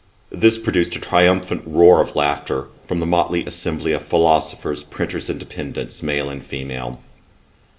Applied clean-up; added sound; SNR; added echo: none; none; none; reverberation time 0.3 s.